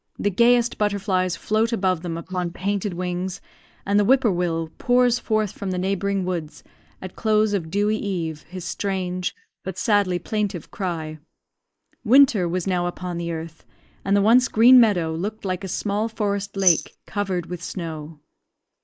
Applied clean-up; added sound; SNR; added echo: neural mask model Resemble Enhance denoiser.